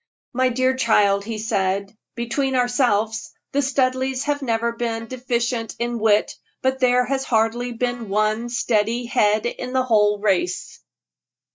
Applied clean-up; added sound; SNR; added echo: neural mask model DeepFilterNet 3.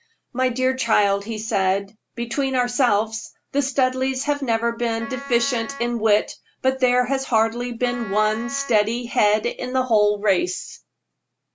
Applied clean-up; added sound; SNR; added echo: none; Wind instrument, woodwind instrument; 14 dB; none.